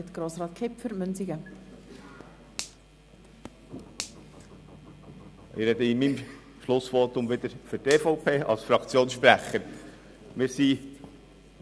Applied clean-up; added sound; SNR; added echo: none; Finger snapping; 16 dB; none.